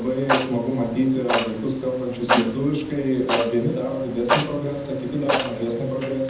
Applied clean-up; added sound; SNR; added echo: none; Clock; 4 dB; reverberation time 0.8 s.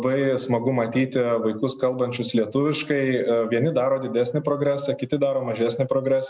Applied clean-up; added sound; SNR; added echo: none; none; none; none.